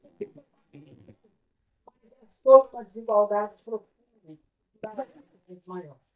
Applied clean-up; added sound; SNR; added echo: neural mask model DeepFilterNet 3.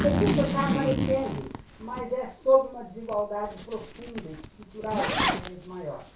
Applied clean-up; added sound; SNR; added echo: none; Zipper (clothing); 1 dB; reverberation time 0.2 s.